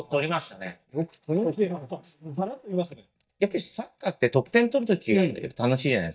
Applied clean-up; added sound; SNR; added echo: neural mask model DeepFilterNet 3.